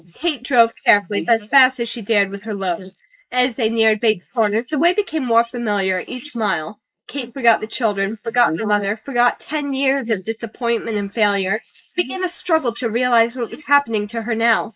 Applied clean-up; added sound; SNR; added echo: neural mask model Resemble Enhance denoiser.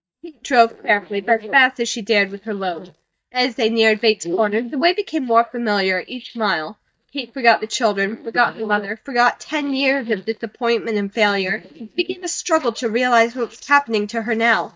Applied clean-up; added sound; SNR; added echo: neural mask model DeepFilterNet 3.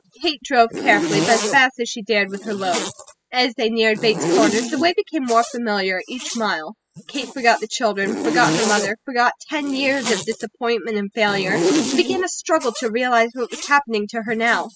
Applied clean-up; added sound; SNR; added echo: classical method spectral subtraction.